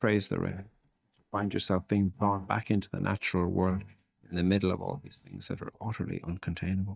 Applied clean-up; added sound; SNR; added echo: neural mask model DeepFilterNet 3.